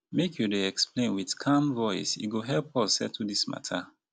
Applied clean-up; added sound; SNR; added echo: none; none; none; none.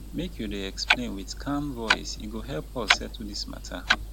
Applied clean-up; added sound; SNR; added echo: none; Clock; -4 dB; none.